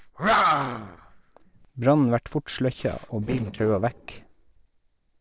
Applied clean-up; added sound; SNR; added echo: neural separator model SepFormer DNS4.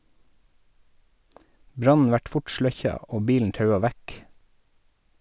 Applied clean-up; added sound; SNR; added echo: none; none; none; none.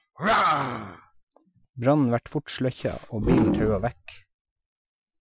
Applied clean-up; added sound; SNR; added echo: classical method Wiener filter.